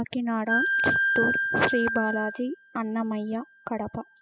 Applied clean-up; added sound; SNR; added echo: classical method spectral subtraction.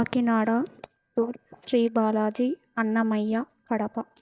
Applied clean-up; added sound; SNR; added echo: neural mask model DeepFilterNet 3.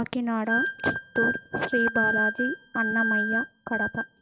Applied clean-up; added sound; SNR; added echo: neural mask model RNNoise.